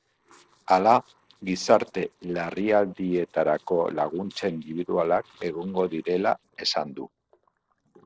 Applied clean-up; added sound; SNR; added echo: neural separator model SepFormer DNS4.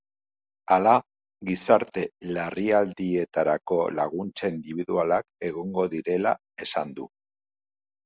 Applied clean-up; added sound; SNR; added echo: none; none; none; none.